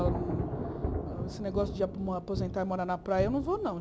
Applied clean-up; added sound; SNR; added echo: none; Thunder / Rain; 3 dB; none.